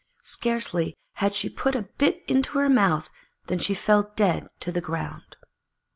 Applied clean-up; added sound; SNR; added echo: none; none; none; none.